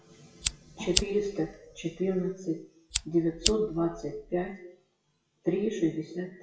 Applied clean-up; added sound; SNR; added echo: classical method WPE with log-MMSE.